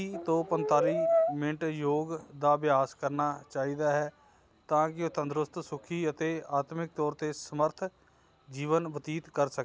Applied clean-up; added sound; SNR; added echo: none; Brass instrument; -1 dB; none.